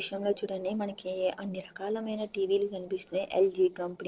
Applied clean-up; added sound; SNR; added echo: neural separator model SepFormer DNS4.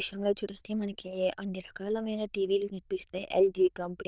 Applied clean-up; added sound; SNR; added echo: neural diffusion model UNIVERSE++.